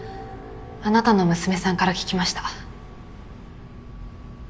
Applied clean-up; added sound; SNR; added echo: none; none; none; none.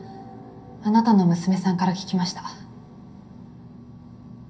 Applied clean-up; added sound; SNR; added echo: none; none; none; reverberation time 0.3 s.